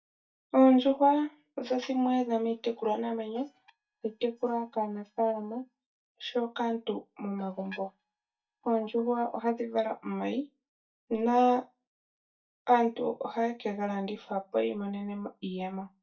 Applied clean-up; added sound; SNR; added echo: neural mask model DeepFilterNet 3.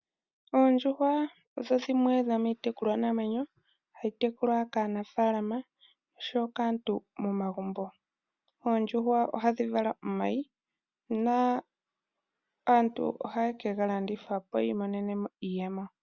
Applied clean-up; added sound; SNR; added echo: none; none; none; none.